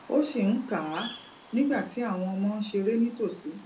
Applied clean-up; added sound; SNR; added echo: none; Bird vocalization, bird call, bird song; 19 dB; reverberation time 0.3 s.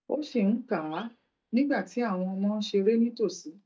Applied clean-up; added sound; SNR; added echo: neural mask model DeepFilterNet 3.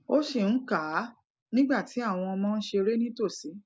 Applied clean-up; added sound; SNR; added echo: none; none; none; none.